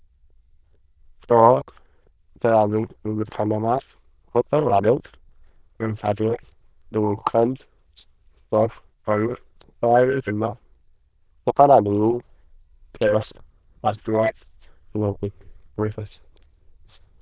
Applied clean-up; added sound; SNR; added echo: neural diffusion model UNIVERSE++.